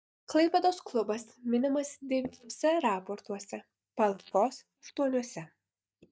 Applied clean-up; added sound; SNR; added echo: neural mask model DeepFilterNet 3.